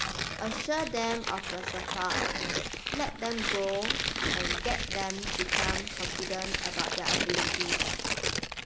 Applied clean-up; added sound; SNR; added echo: none; Tearing; -4 dB; none.